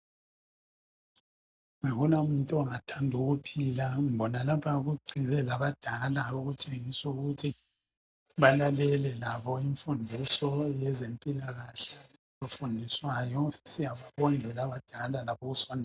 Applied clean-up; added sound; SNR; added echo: none; Tambourine; 15 dB; none.